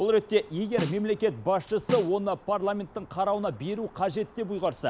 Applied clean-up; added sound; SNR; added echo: none; Snare drum; 12 dB; none.